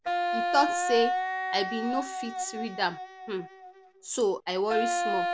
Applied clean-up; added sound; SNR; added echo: none; Wind instrument, woodwind instrument; 1 dB; none.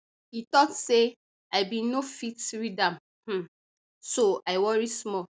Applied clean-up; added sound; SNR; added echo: none; none; none; none.